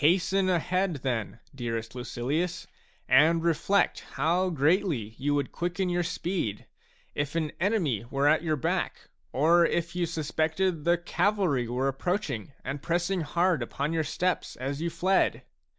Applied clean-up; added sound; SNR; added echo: none; none; none; none.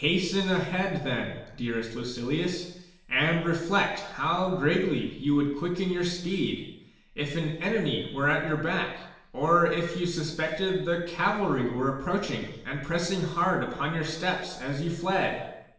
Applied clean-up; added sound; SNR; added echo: none; none; none; reverberation time 0.9 s.